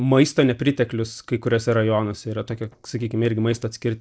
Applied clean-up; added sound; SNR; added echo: neural separator model SepFormer DNS4.